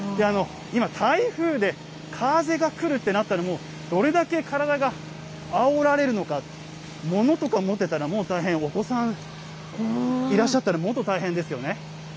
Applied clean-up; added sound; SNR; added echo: none; none; none; none.